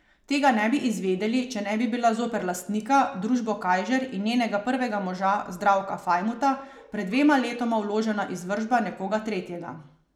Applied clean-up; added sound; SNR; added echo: none; none; none; none.